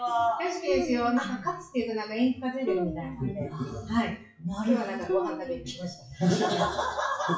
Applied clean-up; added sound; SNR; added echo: classical method WPE with log-MMSE.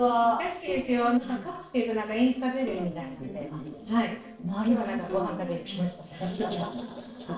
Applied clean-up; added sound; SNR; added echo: neural separator model SepFormer DNS4.